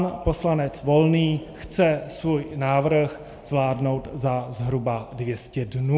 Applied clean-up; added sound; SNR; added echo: none; none; none; reverberation time 1.2 s.